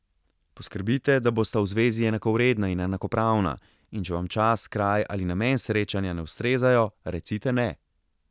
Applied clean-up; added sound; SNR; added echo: none; none; none; none.